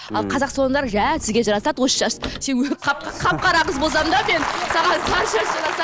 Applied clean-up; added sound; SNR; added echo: none; Sliding door / Slam / Wood; 15 dB; none.